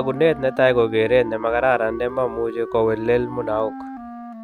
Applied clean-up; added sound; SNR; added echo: none; Wind instrument, woodwind instrument; 13 dB; none.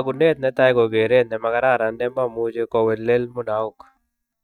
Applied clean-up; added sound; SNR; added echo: neural mask model DeepFilterNet 3.